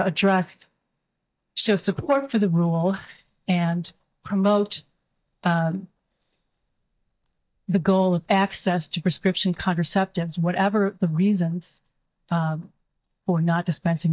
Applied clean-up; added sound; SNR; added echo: neural mask model DeepFilterNet 3.